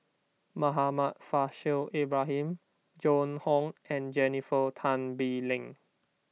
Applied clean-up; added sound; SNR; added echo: none; none; none; none.